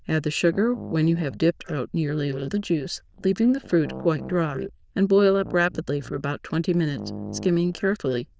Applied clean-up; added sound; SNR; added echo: neural diffusion model UNIVERSE++.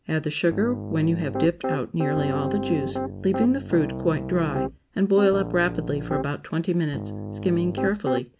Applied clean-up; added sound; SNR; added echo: none; Piano; 6 dB; none.